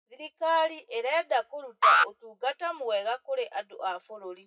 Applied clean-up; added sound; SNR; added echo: classical method WPE with log-MMSE.